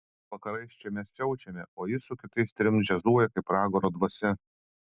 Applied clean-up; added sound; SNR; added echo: none; none; none; none.